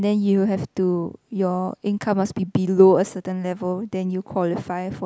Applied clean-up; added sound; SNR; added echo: none; none; none; none.